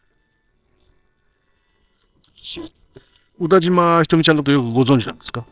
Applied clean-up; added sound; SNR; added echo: neural separator model SepFormer WHAMR!.